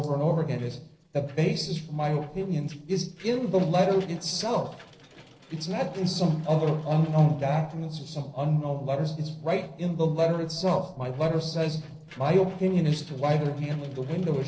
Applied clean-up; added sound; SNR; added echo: neural separator model SepFormer DNS4.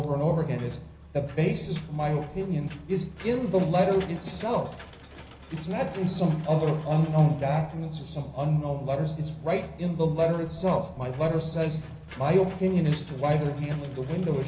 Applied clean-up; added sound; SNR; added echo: none; Engine / Mechanisms; 19 dB; reverberation time 0.5 s.